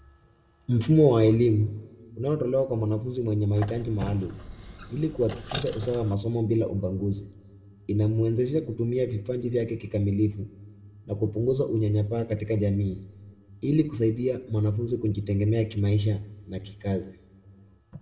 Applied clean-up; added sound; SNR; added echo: none; Squeak; 12 dB; reverberation time 1.0 s.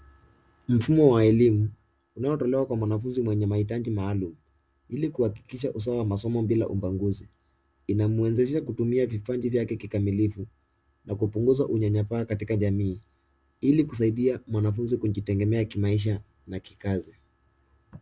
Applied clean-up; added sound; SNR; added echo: none; none; none; none.